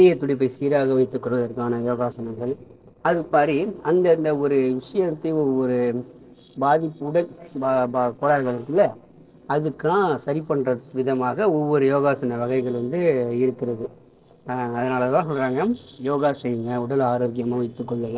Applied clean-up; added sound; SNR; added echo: neural separator model SepFormer DNS4.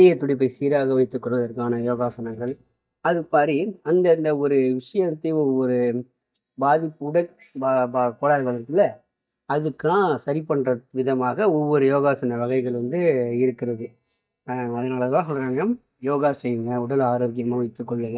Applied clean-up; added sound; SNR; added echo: neural mask model DeepFilterNet 3.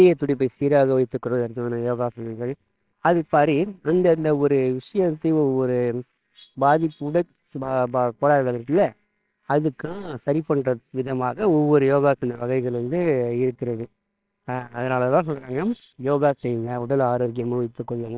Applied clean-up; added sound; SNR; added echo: neural separator model SepFormer WHAMR!.